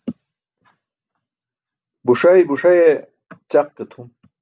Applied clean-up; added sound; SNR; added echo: none; none; none; none.